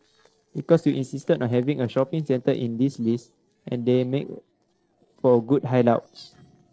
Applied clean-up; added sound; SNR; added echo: neural separator model SepFormer DNS4.